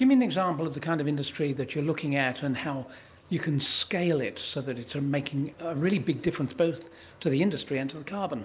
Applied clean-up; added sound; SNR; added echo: none; none; none; none.